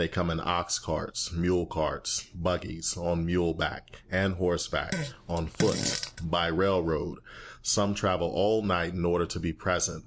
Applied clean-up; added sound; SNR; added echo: none; Fart; 5 dB; none.